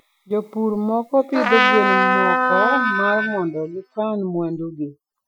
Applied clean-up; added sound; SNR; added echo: classical method Wiener filter.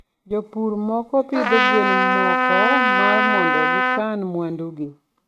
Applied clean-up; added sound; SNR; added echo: neural mask model RNNoise.